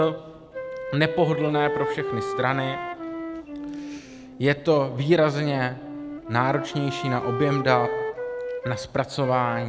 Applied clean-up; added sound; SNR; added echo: none; Wind instrument, woodwind instrument; 6 dB; none.